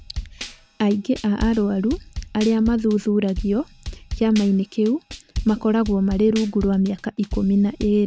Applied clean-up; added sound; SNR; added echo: none; Drum kit; 12 dB; none.